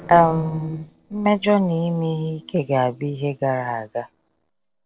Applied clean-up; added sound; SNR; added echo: neural separator model SepFormer DNS4.